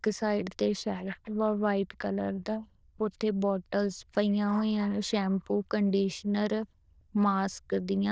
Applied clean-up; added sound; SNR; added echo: neural diffusion model UNIVERSE++.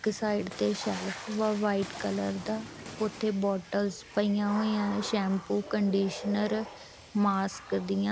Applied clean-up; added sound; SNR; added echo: none; Water / Splash, splatter; 14 dB; none.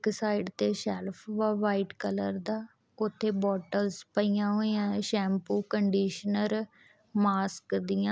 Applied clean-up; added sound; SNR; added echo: none; none; none; none.